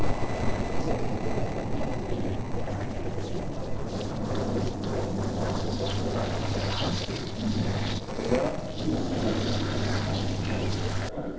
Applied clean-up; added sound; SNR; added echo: neural separator model SepFormer DNS4.